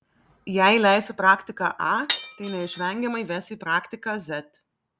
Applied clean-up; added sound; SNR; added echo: none; Glass; 3 dB; none.